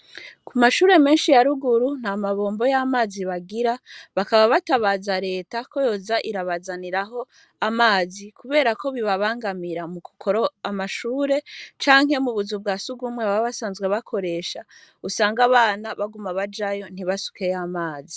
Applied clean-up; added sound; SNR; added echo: none; none; none; none.